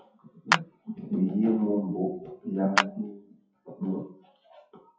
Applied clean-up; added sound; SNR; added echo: classical method WPE with log-MMSE.